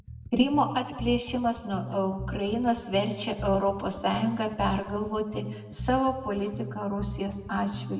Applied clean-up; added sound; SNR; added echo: none; Bass guitar; 11 dB; reverberation time 1.0 s.